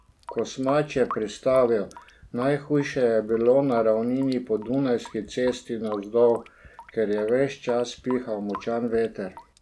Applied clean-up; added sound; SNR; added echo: none; Drip / Sink (filling or washing) / Water tap, faucet; 19 dB; none.